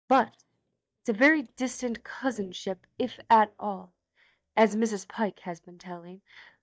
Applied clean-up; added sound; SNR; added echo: neural mask model DeepFilterNet 3.